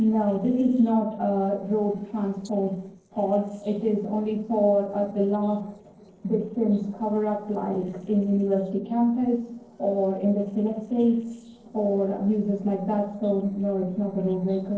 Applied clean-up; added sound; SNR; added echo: neural separator model SepFormer DNS4.